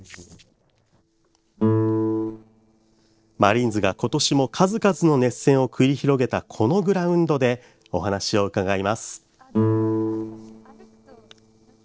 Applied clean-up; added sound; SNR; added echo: neural separator model SepFormer DNS4.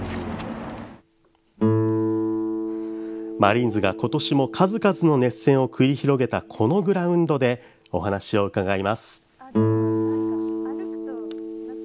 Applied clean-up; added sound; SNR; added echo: none; Guitar; 4 dB; none.